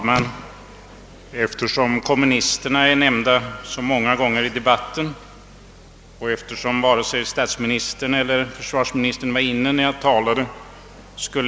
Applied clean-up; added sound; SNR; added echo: none; none; none; none.